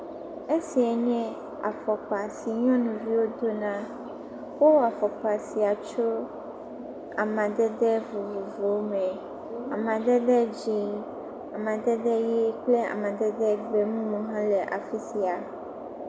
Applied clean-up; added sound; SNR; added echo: none; none; none; none.